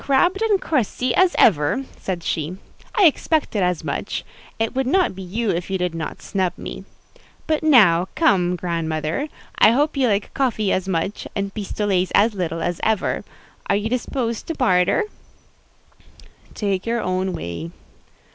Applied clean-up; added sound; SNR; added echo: none; none; none; none.